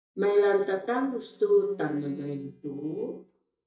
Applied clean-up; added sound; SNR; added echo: neural mask model DeepFilterNet 3.